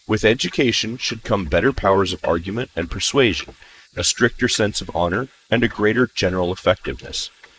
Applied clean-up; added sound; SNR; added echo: neural mask model Resemble Enhance denoiser.